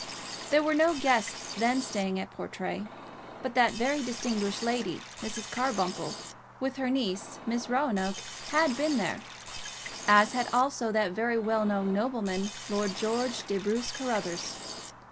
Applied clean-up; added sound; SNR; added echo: none; Liquid; 12 dB; none.